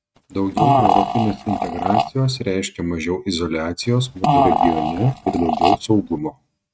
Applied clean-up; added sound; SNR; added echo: neural mask model RNNoise.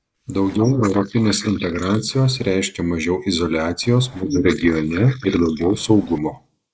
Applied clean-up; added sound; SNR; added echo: neural mask model Resemble Enhance denoiser.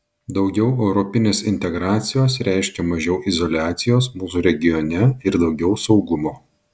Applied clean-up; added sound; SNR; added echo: none; none; none; none.